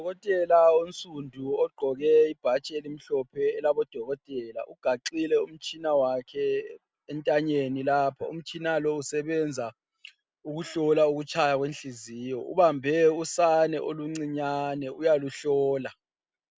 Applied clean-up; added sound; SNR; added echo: none; none; none; none.